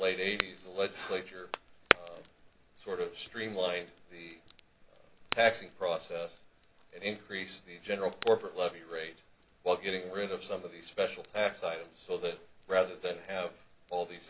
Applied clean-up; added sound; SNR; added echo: none; Crackle; 7 dB; none.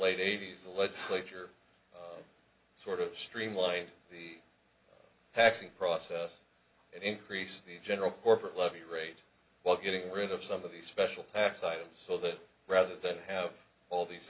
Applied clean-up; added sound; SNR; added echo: none; none; none; none.